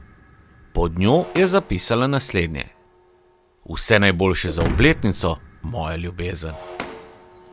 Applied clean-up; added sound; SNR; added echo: none; Shatter; 12 dB; none.